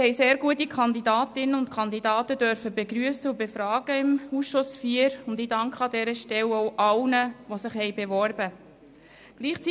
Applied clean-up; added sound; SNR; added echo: none; none; none; none.